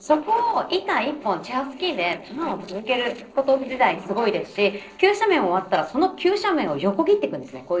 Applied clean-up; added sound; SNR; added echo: neural separator model SepFormer DNS4.